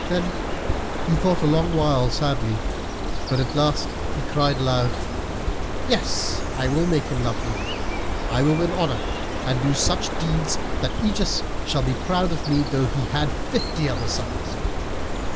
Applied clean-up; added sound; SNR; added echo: none; Bird; 0 dB; none.